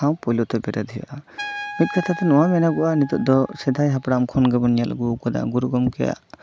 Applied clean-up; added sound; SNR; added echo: none; Trumpet; 17 dB; none.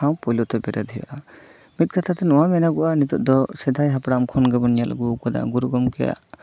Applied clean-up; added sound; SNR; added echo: none; none; none; none.